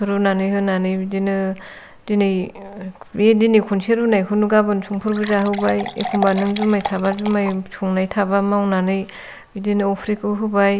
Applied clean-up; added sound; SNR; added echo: none; Fill (with liquid) / Water; 10 dB; none.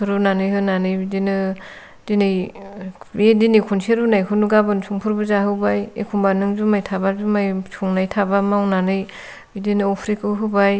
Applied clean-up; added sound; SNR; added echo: none; none; none; none.